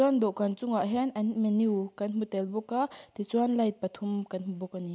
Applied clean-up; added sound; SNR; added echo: none; none; none; none.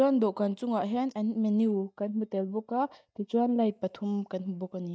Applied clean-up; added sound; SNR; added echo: neural mask model DeepFilterNet 3.